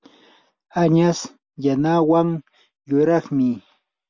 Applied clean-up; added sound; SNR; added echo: none; none; none; none.